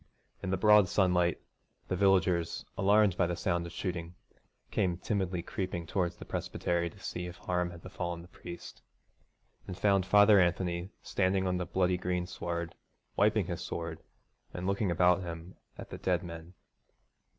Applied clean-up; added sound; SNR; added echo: none; none; none; none.